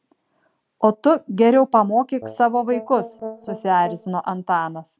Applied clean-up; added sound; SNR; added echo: none; Brass instrument; 14 dB; none.